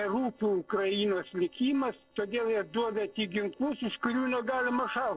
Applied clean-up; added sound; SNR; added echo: neural separator model SepFormer DNS4.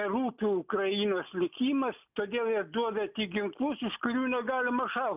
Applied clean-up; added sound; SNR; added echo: none; none; none; none.